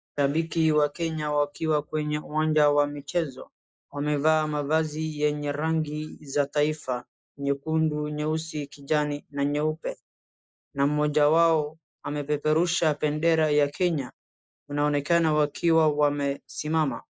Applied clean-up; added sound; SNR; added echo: neural mask model Resemble Enhance denoiser.